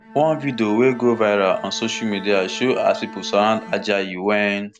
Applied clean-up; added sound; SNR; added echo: none; Bowed string instrument; 18 dB; none.